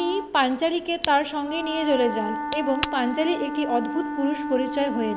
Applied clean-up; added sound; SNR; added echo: none; Crack + Wind instrument, woodwind instrument; 6 dB; none.